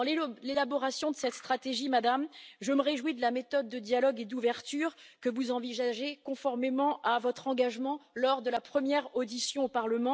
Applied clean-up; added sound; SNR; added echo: none; none; none; none.